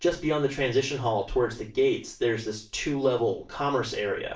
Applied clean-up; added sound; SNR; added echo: none; none; none; reverberation time 0.3 s.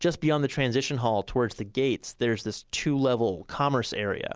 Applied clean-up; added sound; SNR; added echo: none; none; none; none.